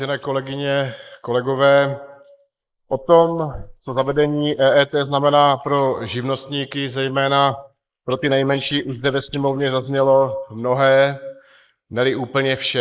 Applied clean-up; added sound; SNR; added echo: neural mask model Resemble Enhance denoiser.